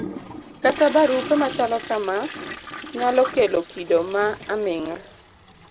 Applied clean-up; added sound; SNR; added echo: none; Toilet flush; 12 dB; none.